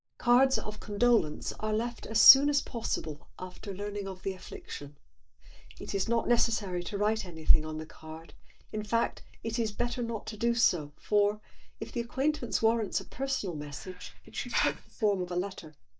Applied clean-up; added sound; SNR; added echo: neural mask model DeepFilterNet 3.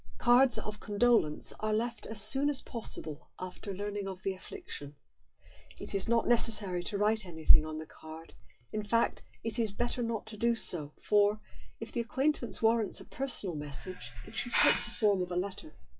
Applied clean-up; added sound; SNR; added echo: classical method WPE with log-MMSE.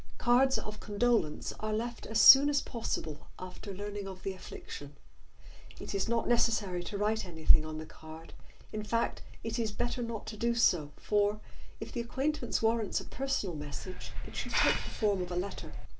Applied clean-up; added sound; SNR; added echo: none; Hiss; 6 dB; reverberation time 0.2 s.